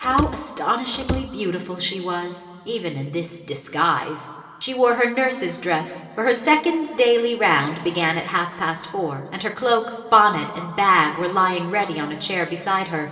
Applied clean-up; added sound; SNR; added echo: none; Slam / Wood; 8 dB; reverberation time 2.0 s.